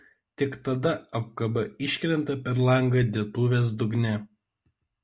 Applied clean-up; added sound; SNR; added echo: none; none; none; none.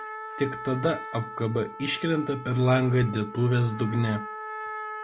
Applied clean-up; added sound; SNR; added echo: none; Trumpet; 11 dB; none.